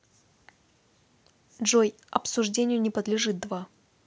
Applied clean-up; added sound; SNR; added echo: none; none; none; none.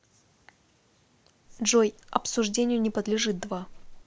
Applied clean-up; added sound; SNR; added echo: none; Livestock, farm animals, working animals; 19 dB; none.